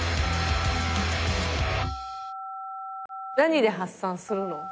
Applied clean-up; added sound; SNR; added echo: none; Telephone; 11 dB; none.